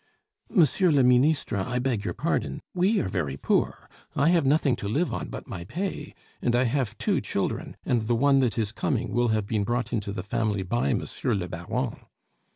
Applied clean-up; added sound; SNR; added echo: none; none; none; none.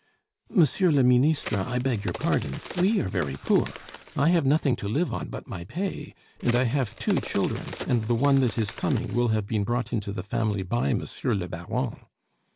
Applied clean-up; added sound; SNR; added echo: none; Crack; 15 dB; none.